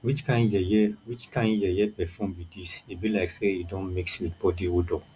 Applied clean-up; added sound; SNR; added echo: none; none; none; none.